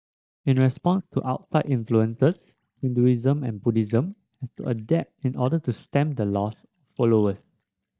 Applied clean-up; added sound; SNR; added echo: neural mask model DeepFilterNet 3.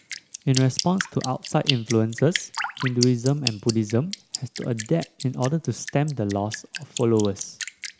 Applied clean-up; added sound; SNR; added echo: none; Drip; 9 dB; none.